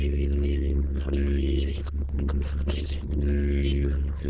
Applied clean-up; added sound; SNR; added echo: neural diffusion model UNIVERSE++.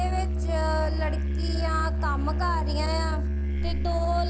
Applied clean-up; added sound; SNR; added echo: neural separator model SepFormer DNS4.